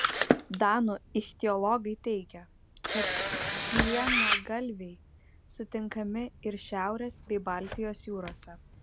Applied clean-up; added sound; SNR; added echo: none; Camera; 0 dB; none.